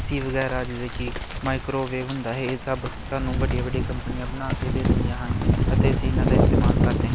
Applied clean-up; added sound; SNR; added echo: none; Rain; 13 dB; none.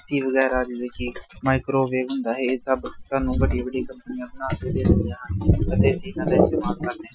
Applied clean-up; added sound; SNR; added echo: classical method Wiener filter.